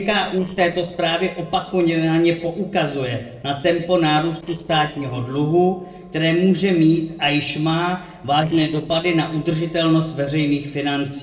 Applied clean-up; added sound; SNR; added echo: neural separator model SepFormer DNS4.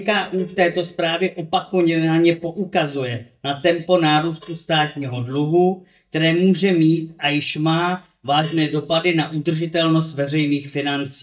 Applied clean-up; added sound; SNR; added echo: neural mask model DeepFilterNet 3.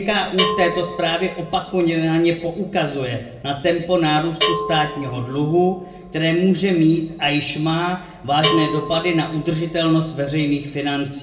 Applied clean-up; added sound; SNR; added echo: none; Bell; 10 dB; reverberation time 0.6 s.